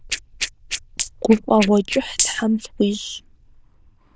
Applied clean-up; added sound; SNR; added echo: neural diffusion model UNIVERSE++.